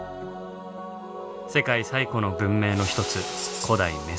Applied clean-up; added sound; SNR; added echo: none; Tambourine; 10 dB; none.